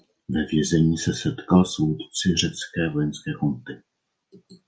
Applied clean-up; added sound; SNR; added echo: none; none; none; none.